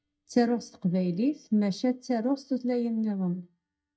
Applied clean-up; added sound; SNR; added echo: neural mask model DeepFilterNet 3.